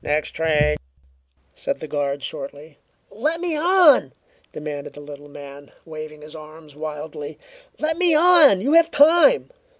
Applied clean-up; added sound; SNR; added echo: none; none; none; none.